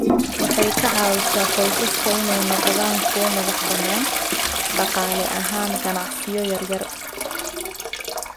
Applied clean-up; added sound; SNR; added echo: none; Toilet flush; -3 dB; none.